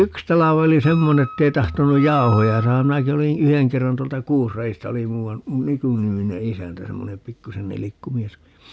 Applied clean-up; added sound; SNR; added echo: none; Wind instrument, woodwind instrument; 14 dB; none.